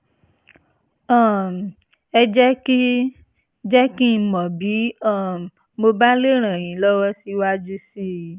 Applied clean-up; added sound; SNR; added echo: none; none; none; none.